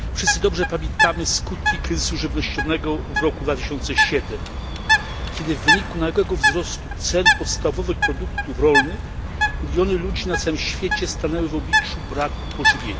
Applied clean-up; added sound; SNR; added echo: none; Bird; -2 dB; none.